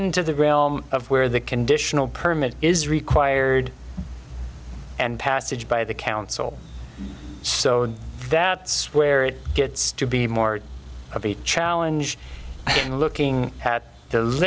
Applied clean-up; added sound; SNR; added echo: none; Breathing; 7 dB; none.